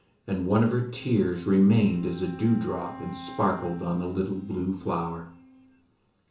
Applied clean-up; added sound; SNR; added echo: none; Wind instrument, woodwind instrument; 18 dB; reverberation time 0.8 s.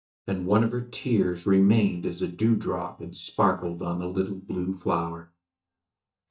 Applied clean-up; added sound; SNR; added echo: neural mask model DeepFilterNet 3.